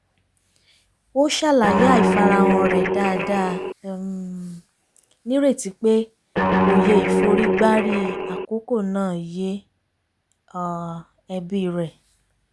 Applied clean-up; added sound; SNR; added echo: none; Guitar; -3 dB; none.